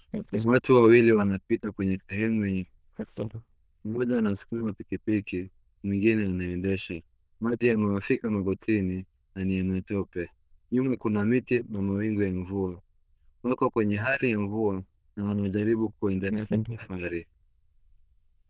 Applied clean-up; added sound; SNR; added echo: neural diffusion model UNIVERSE++.